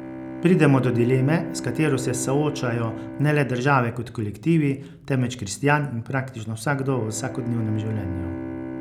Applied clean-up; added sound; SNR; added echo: none; Bowed string instrument; 11 dB; none.